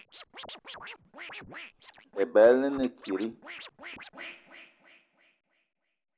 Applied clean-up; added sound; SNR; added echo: none; Scratching (performance technique); 16 dB; none.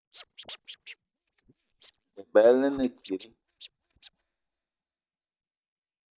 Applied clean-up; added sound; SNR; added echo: neural mask model DeepFilterNet 3.